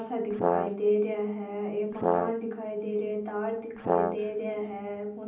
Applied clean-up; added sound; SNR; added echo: none; Brass instrument; -2 dB; reverberation time 0.6 s.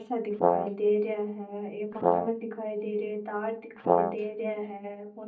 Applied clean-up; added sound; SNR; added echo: neural mask model DeepFilterNet 3.